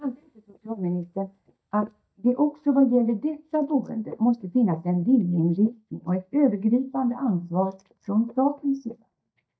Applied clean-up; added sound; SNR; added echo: neural mask model DeepFilterNet 3.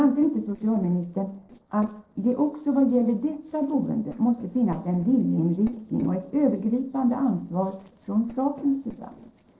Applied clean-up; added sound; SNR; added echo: neural separator model SepFormer DNS4.